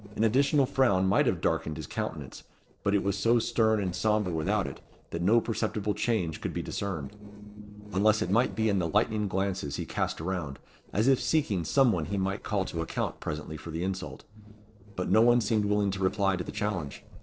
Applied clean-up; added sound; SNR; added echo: neural separator model SepFormer DNS4.